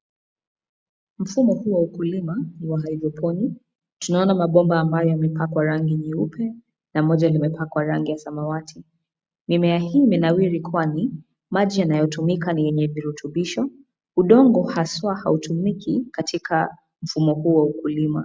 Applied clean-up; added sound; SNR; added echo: none; none; none; none.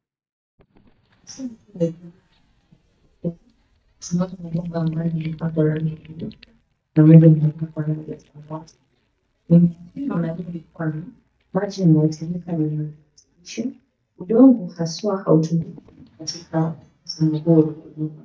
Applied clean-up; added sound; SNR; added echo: neural mask model DeepFilterNet 3.